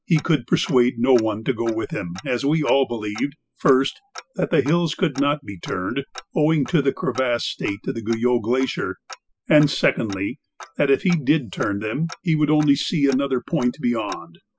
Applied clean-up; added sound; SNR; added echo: classical method spectral subtraction.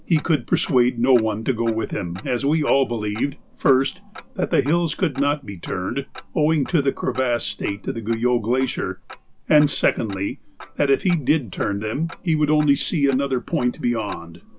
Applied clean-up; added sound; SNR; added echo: none; Tick-tock; 19 dB; none.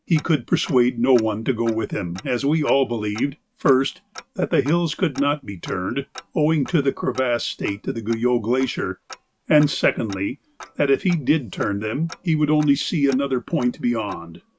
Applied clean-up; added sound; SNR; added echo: neural mask model RNNoise.